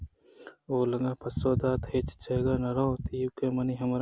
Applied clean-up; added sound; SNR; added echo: none; none; none; none.